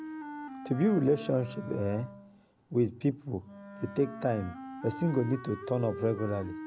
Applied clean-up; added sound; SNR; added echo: none; Wind instrument, woodwind instrument; 12 dB; none.